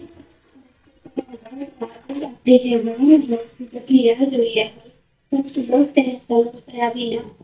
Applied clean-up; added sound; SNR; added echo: neural mask model DeepFilterNet 3.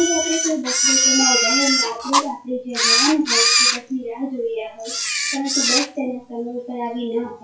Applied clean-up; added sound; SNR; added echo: classical method WPE with log-MMSE.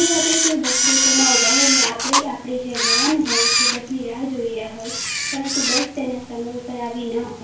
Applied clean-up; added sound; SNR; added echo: none; Camera; -4 dB; reverberation time 0.4 s.